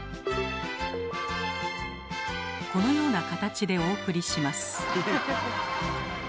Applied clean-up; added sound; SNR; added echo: none; none; none; none.